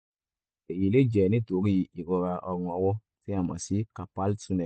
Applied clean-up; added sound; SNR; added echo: none; none; none; none.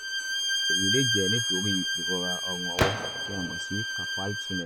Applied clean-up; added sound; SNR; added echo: none; Bowed string instrument + Gunshot, gunfire; -5 dB; none.